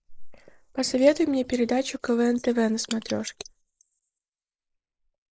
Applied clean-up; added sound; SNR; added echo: neural mask model Resemble Enhance denoiser.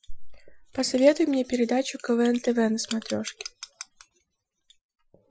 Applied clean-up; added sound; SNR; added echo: classical method Wiener filter.